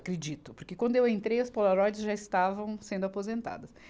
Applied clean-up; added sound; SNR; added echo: none; none; none; none.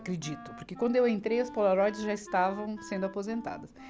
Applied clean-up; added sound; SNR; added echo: none; Wind instrument, woodwind instrument; 16 dB; none.